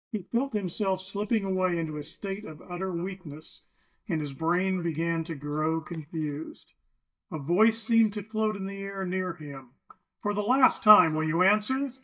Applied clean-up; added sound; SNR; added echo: neural mask model DeepFilterNet 3.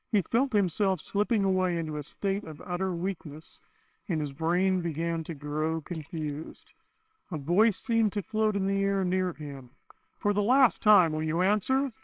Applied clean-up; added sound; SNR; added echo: neural separator model SepFormer WHAMR!.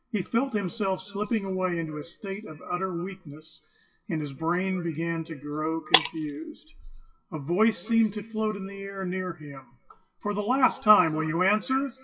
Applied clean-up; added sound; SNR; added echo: classical method WPE with log-MMSE.